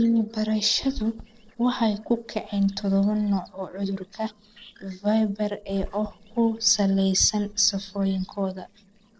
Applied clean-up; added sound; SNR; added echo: neural separator model SepFormer DNS4.